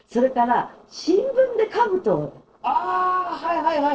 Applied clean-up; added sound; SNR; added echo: neural separator model SepFormer DNS4.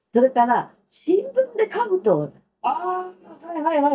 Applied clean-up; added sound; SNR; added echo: neural mask model DeepFilterNet 3.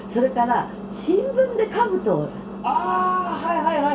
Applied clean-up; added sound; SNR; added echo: none; Engine; 11 dB; reverberation time 0.3 s.